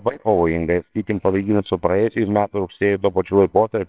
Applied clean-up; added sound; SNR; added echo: neural separator model SepFormer WHAMR!.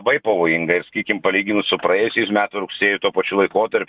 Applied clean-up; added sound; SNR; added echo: none; none; none; none.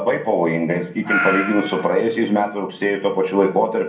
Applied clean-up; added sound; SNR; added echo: none; Meow; 5 dB; reverberation time 0.6 s.